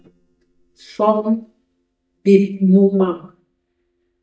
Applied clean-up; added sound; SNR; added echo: neural mask model DeepFilterNet 3.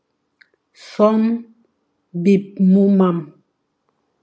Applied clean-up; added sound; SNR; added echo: none; none; none; none.